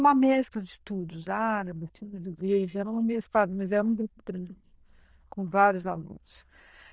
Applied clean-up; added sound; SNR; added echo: neural diffusion model UNIVERSE++.